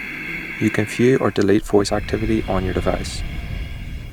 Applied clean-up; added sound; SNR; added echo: none; Breathing; 8 dB; none.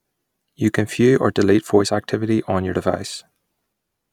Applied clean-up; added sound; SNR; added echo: none; none; none; none.